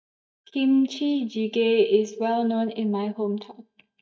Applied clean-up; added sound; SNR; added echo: neural mask model DeepFilterNet 3.